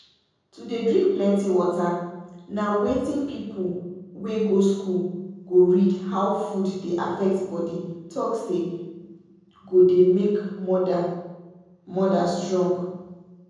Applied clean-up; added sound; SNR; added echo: none; none; none; reverberation time 1.3 s.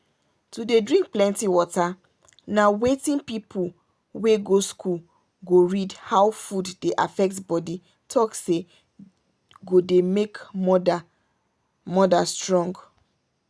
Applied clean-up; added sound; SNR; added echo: none; none; none; none.